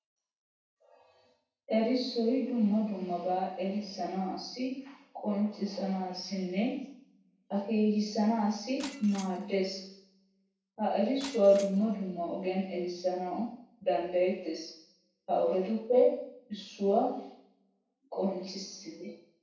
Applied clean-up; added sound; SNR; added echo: none; Shatter; 18 dB; reverberation time 0.6 s.